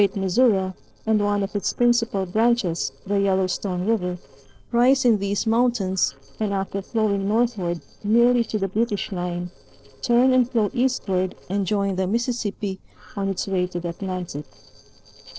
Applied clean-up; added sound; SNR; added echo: neural separator model SepFormer DNS4.